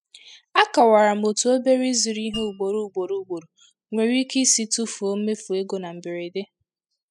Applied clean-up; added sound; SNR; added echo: classical method spectral subtraction.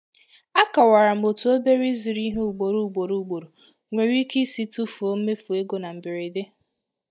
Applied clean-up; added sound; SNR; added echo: neural mask model DeepFilterNet 3.